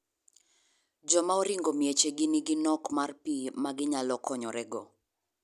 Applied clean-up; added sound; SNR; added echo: none; none; none; none.